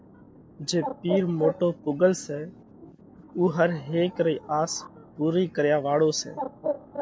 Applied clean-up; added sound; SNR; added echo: none; Bird; 11 dB; none.